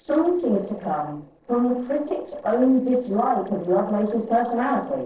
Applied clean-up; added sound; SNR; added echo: neural separator model SepFormer DNS4.